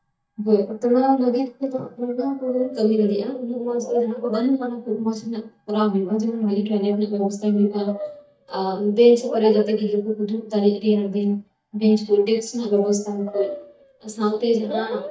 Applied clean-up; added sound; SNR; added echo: neural mask model DeepFilterNet 3.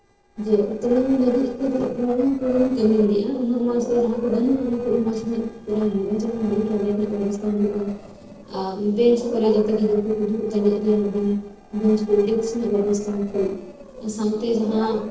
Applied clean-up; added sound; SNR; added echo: neural separator model SepFormer DNS4.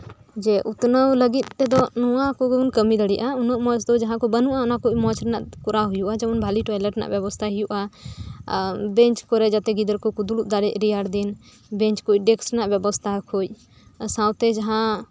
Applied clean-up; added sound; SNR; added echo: none; none; none; none.